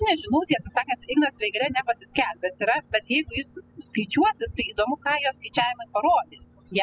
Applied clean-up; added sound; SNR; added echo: classical method spectral subtraction.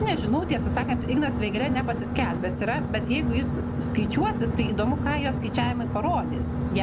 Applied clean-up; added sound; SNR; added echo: none; Boat, Water vehicle; 0 dB; none.